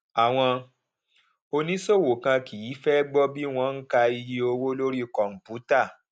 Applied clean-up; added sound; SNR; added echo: none; none; none; none.